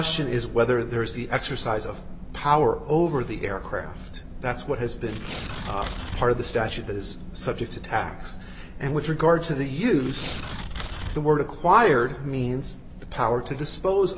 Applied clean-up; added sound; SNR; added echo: none; Tearing; 9 dB; none.